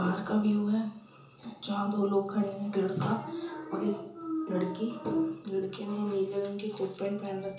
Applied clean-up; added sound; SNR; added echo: none; none; none; reverberation time 0.7 s.